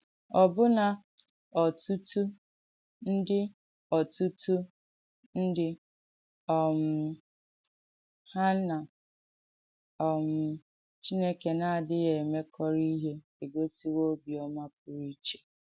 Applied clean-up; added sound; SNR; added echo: none; none; none; none.